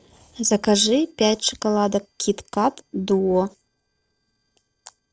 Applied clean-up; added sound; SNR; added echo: neural separator model SepFormer DNS4.